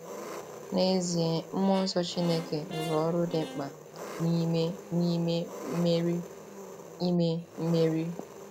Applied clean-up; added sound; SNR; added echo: none; Engine + Brass instrument; 13 dB; none.